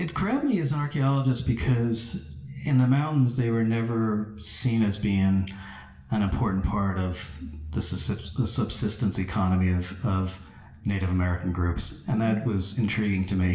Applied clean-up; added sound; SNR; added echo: none; none; none; reverberation time 0.8 s.